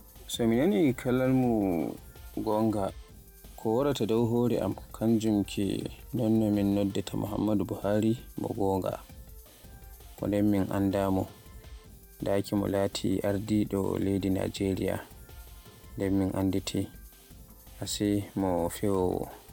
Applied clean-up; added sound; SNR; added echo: none; Drum kit; 19 dB; none.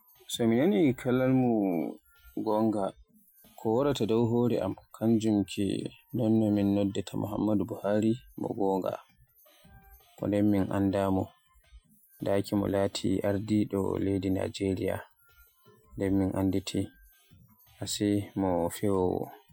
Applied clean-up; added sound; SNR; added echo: classical method Wiener filter.